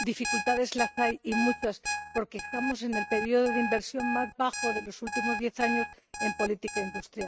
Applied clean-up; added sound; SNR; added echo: neural mask model RNNoise.